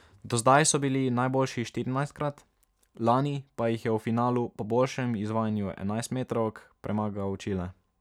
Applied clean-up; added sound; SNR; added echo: none; none; none; none.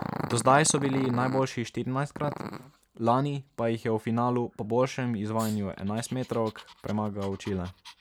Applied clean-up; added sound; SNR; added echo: none; Growling; 13 dB; none.